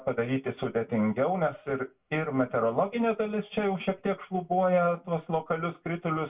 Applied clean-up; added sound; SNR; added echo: none; none; none; reverberation time 0.2 s.